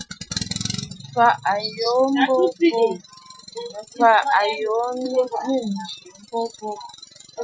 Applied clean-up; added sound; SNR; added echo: classical method Wiener filter.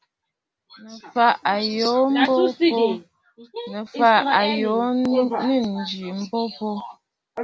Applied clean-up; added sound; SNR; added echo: none; none; none; none.